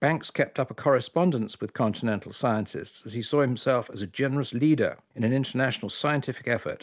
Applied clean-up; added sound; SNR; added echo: none; none; none; none.